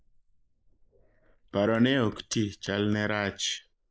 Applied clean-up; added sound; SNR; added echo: neural mask model Resemble Enhance denoiser.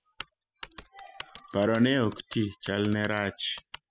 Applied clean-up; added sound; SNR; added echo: classical method spectral subtraction.